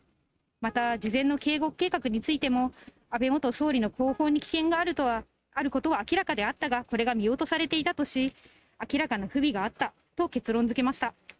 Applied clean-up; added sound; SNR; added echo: neural mask model RNNoise.